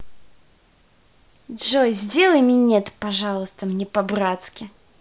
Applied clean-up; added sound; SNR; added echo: none; none; none; none.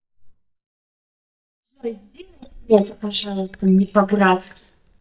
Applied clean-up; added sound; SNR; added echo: neural mask model DeepFilterNet 3.